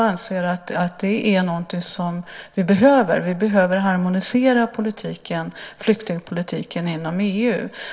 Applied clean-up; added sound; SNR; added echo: none; none; none; none.